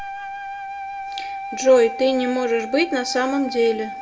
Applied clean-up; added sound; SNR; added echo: none; Wind instrument, woodwind instrument; 9 dB; reverberation time 0.9 s.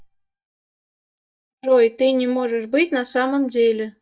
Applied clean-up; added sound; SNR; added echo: neural mask model DeepFilterNet 3.